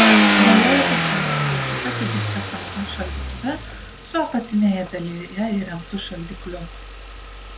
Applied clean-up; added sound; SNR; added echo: none; Car; -3 dB; none.